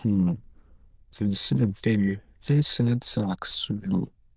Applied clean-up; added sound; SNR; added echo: neural diffusion model UNIVERSE++.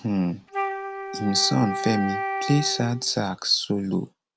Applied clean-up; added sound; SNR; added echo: none; Wind instrument, woodwind instrument; 6 dB; none.